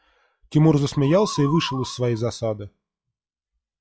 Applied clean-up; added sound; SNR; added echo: classical method log-MMSE.